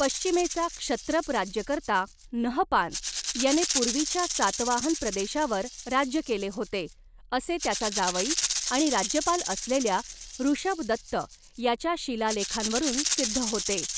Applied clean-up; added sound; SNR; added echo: none; Rattle (instrument); 5 dB; none.